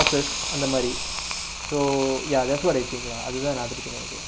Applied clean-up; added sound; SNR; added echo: none; Hiss; 4 dB; none.